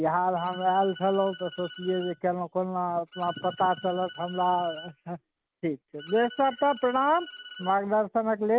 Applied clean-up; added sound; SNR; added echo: none; Bowed string instrument; 18 dB; none.